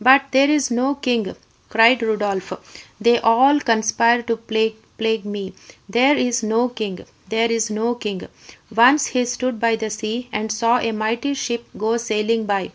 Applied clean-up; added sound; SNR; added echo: none; none; none; none.